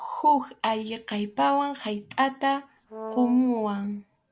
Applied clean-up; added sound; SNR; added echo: none; Brass instrument; 12 dB; none.